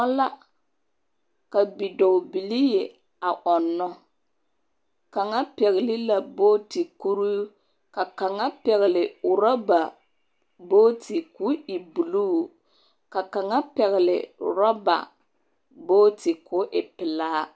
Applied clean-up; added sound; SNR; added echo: none; none; none; none.